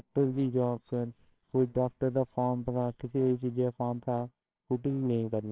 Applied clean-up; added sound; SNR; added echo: neural separator model SepFormer WHAMR!.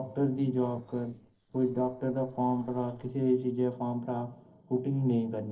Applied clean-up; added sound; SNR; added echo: neural separator model SepFormer DNS4.